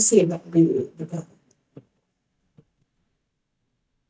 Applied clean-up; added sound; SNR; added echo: neural mask model DeepFilterNet 3.